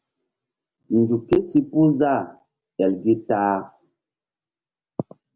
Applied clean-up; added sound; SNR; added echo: none; none; none; none.